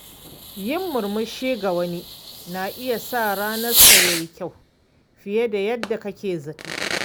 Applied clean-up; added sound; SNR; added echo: none; Fireworks; -3 dB; none.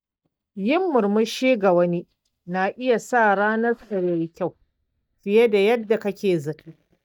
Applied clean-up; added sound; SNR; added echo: neural mask model DeepFilterNet 3.